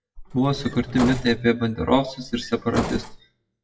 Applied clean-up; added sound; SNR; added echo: classical method WPE with log-MMSE.